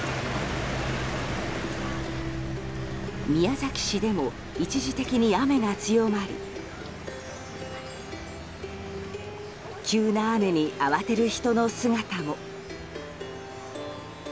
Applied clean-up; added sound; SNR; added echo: none; Plucked string instrument; 8 dB; none.